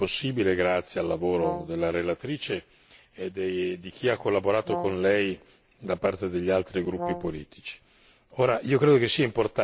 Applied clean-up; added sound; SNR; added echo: none; Brass instrument; 9 dB; none.